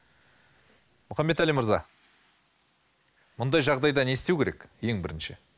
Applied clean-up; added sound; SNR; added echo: neural mask model Resemble Enhance denoiser.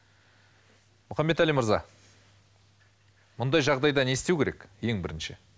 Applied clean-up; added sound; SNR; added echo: none; none; none; none.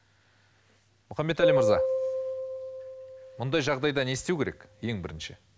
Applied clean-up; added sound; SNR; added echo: none; Piano; -2 dB; none.